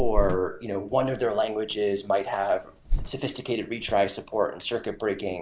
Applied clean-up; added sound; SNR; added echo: none; Cricket + Bird; 4 dB; none.